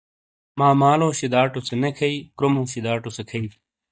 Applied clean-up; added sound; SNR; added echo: neural mask model DeepFilterNet 3.